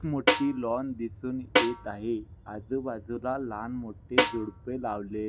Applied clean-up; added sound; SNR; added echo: none; Snare drum; -3 dB; none.